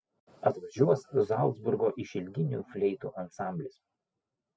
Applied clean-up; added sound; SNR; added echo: none; none; none; none.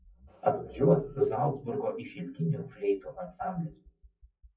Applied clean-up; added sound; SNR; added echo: classical method WPE with log-MMSE.